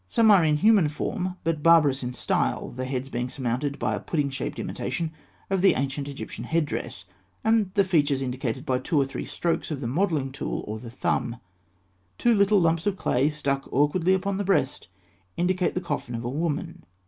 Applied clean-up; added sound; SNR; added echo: none; none; none; none.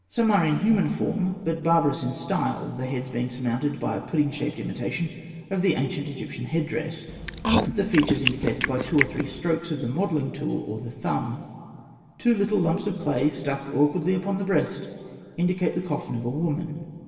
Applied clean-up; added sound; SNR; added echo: none; Chewing, mastication; 3 dB; reverberation time 2.3 s.